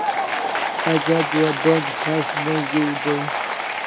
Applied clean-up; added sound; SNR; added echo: none; Applause / Crowd; 1 dB; none.